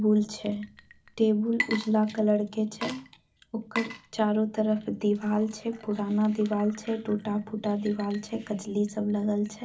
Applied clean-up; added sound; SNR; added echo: none; Water / Liquid; 15 dB; reverberation time 0.4 s.